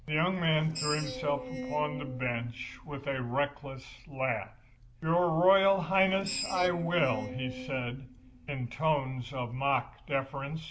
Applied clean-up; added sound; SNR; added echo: none; Screech; 12 dB; none.